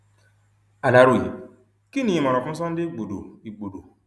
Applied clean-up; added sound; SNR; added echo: none; none; none; none.